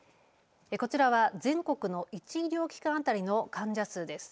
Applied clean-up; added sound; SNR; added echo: none; none; none; none.